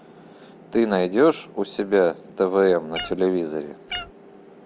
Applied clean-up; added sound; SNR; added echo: none; Meow; 14 dB; none.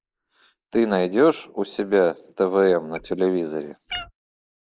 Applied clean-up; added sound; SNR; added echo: neural mask model Resemble Enhance denoiser.